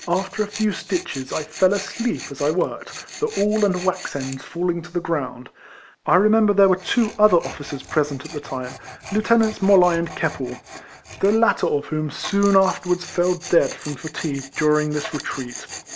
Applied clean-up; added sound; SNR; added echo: none; Tools; 16 dB; none.